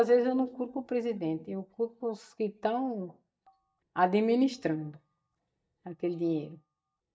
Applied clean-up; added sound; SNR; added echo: neural mask model DeepFilterNet 3.